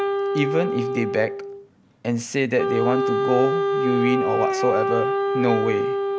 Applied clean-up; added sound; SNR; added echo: none; Wind instrument, woodwind instrument; -1 dB; none.